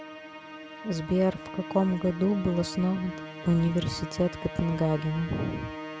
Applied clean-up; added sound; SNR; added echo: none; Musical instrument; 12 dB; none.